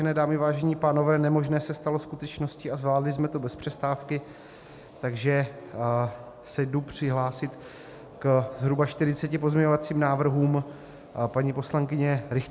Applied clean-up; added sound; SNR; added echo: none; none; none; none.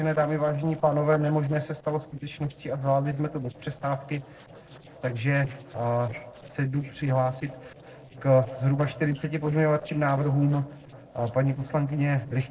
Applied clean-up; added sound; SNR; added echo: neural separator model SepFormer DNS4.